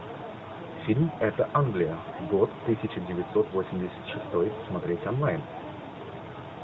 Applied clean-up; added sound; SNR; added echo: none; none; none; none.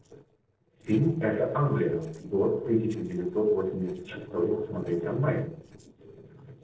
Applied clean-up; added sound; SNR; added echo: neural separator model SepFormer DNS4.